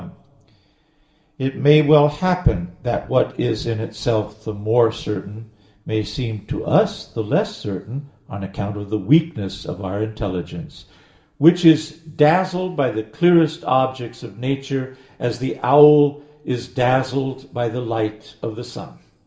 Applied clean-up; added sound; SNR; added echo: none; none; none; reverberation time 0.6 s.